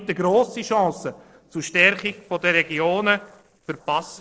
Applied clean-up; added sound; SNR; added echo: neural separator model SepFormer DNS4.